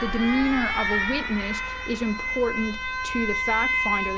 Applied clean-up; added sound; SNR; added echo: none; Alarm; 1 dB; none.